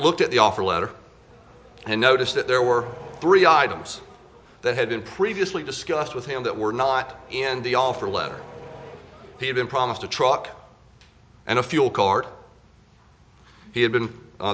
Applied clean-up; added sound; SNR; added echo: none; Accelerating, revving, vroom; 20 dB; none.